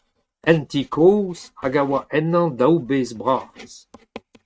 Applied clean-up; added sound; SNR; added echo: neural mask model RNNoise.